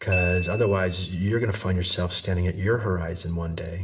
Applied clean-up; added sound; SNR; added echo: none; Glockenspiel; 13 dB; reverberation time 1.4 s.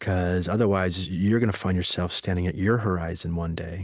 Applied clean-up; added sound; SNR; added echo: none; none; none; none.